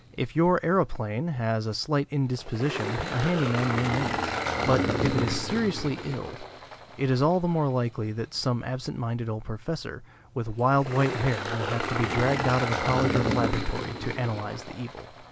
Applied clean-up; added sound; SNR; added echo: none; Engine; 5 dB; none.